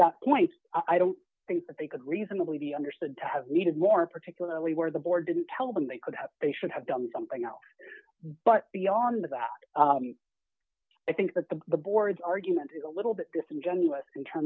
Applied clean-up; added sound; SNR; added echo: none; none; none; none.